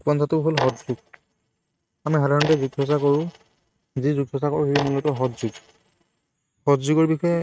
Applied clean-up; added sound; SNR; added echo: neural mask model RNNoise.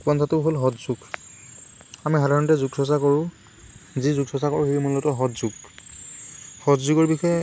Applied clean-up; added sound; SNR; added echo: none; none; none; none.